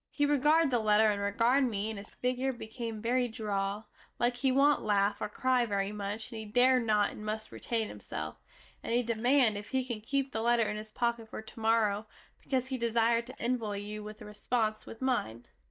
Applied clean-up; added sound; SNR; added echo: neural mask model DeepFilterNet 3.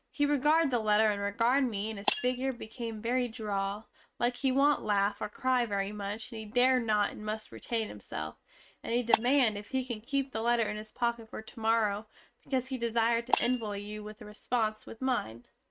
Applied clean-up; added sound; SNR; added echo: neural mask model RNNoise.